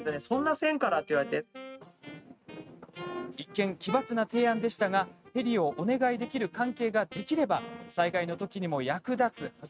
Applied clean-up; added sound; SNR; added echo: neural mask model RNNoise.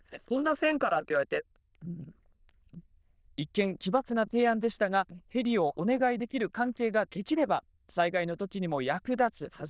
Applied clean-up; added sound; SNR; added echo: neural diffusion model UNIVERSE++.